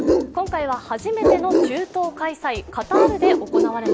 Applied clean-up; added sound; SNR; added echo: none; Bark; -4 dB; none.